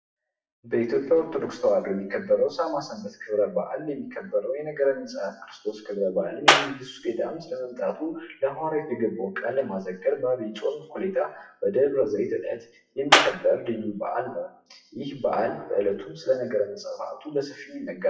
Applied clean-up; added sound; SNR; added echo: classical method WPE with log-MMSE.